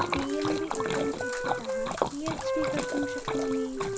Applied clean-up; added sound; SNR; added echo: none; Splash, splatter + Wind instrument, woodwind instrument; -5 dB; none.